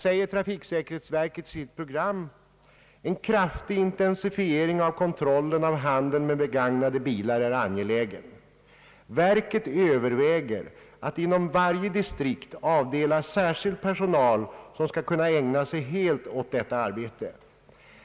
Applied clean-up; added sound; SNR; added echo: none; none; none; none.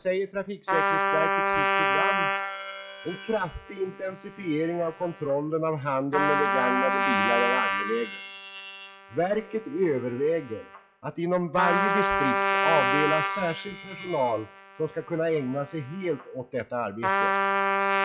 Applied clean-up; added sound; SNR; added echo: classical method log-MMSE.